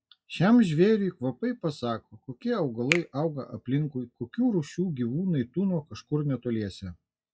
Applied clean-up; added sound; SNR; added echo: classical method log-MMSE.